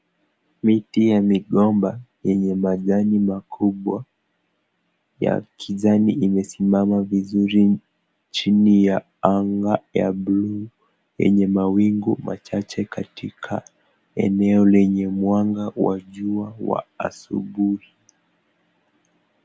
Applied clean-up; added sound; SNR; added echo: none; none; none; none.